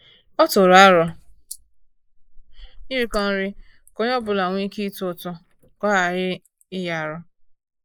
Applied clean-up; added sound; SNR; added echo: neural mask model Resemble Enhance denoiser.